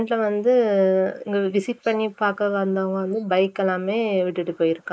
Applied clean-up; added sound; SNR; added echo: neural mask model Resemble Enhance denoiser.